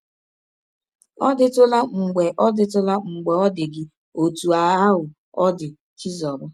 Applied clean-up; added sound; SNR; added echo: none; none; none; none.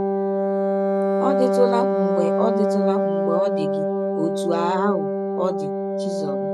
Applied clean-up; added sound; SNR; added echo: neural mask model RNNoise.